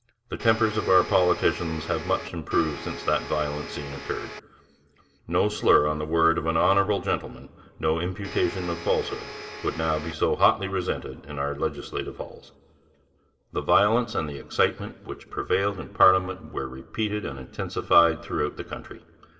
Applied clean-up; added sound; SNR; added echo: none; Domestic sounds, home sounds; 12 dB; reverberation time 2.5 s.